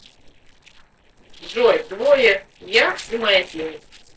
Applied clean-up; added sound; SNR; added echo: neural separator model SepFormer DNS4.